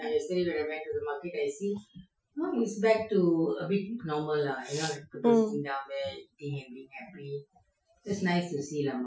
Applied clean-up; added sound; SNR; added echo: classical method Wiener filter.